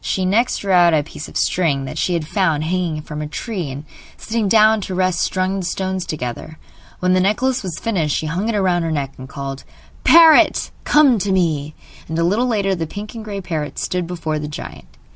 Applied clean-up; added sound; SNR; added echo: none; none; none; none.